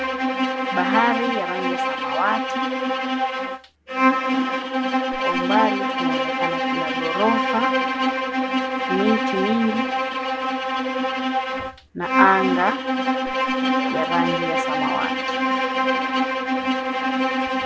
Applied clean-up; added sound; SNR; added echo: none; Bowed string instrument; -5 dB; none.